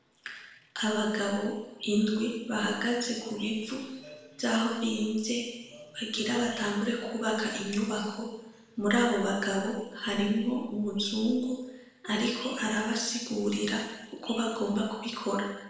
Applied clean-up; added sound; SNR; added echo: none; none; none; reverberation time 1.0 s.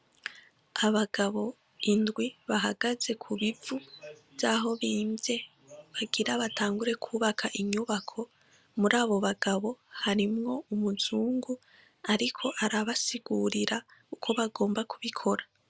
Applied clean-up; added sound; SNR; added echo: none; none; none; none.